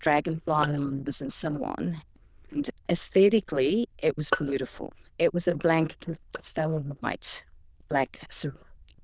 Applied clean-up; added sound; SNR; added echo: neural diffusion model UNIVERSE++.